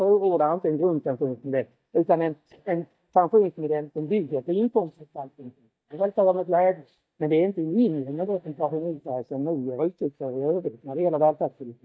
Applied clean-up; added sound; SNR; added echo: neural mask model DeepFilterNet 3.